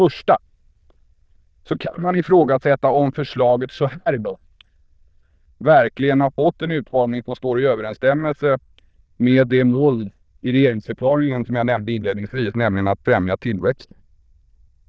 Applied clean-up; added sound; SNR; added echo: neural diffusion model UNIVERSE++.